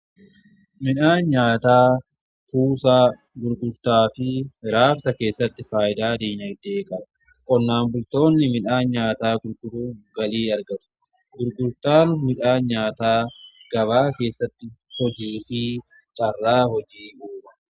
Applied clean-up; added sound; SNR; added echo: none; none; none; none.